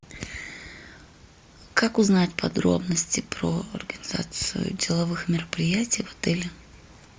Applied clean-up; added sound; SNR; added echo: none; none; none; none.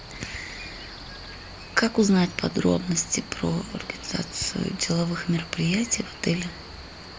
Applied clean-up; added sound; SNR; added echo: none; Cricket; 14 dB; none.